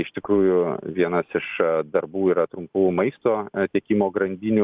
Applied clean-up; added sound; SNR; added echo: neural mask model Resemble Enhance denoiser.